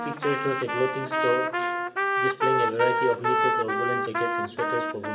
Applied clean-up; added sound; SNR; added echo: none; Trumpet; -3 dB; reverberation time 2.8 s.